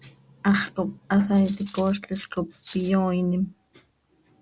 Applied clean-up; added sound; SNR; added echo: none; Cutlery, silverware; 14 dB; none.